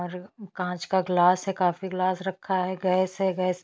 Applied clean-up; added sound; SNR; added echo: none; none; none; none.